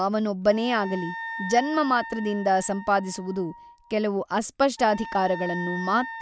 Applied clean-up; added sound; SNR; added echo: none; Wind instrument, woodwind instrument; 12 dB; none.